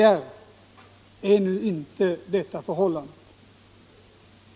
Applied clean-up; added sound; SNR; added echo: none; none; none; none.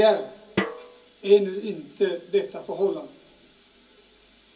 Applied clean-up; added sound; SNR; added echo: none; Snare drum; 8 dB; reverberation time 0.3 s.